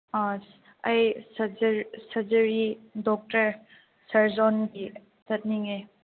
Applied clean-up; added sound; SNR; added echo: none; none; none; none.